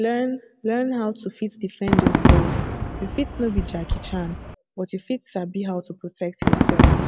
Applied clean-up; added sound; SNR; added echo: none; Fireworks; -4 dB; none.